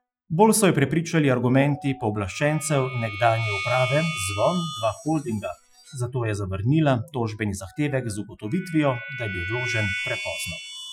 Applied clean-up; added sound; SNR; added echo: classical method Wiener filter.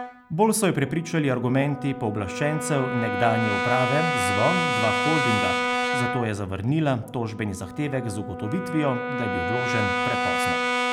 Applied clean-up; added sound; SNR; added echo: none; Brass instrument; 1 dB; none.